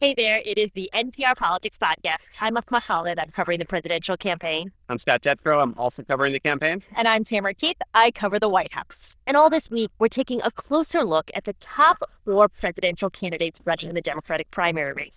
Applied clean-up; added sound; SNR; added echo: neural diffusion model UNIVERSE++.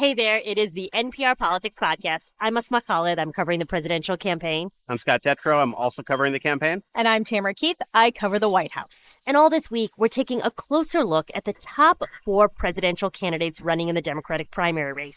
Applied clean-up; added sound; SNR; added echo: neural mask model Resemble Enhance denoiser.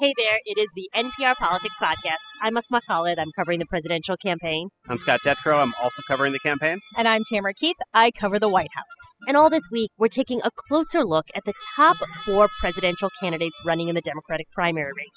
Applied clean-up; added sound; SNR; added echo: classical method spectral subtraction.